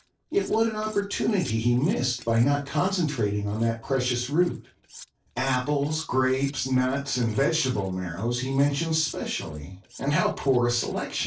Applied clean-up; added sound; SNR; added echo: neural separator model SepFormer DNS4.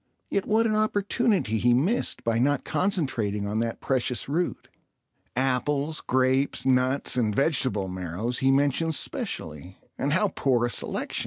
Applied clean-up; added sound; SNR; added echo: none; none; none; none.